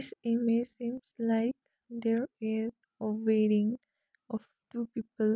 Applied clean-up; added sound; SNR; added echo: none; none; none; none.